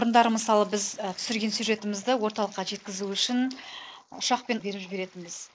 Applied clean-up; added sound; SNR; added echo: neural mask model Resemble Enhance denoiser.